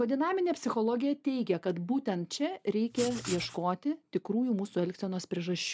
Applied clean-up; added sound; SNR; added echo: none; Writing; 11 dB; none.